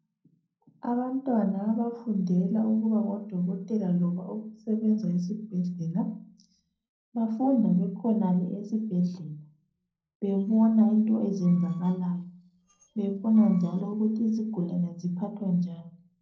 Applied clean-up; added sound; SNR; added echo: neural separator model SepFormer DNS4.